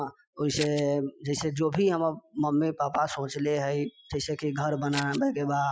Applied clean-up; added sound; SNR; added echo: classical method Wiener filter.